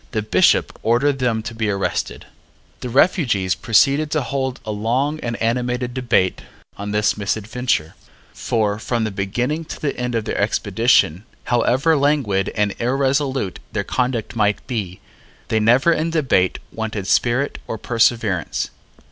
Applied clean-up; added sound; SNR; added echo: none; none; none; none.